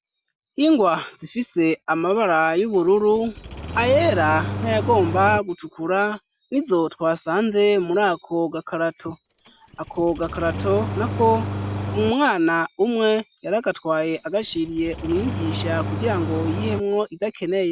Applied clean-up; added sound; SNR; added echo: none; Engine starting; 7 dB; none.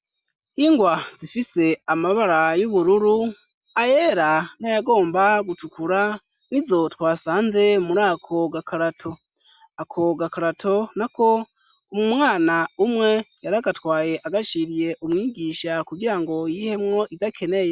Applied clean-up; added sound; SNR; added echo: none; none; none; none.